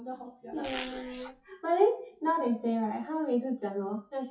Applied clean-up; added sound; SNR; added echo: classical method WPE with log-MMSE.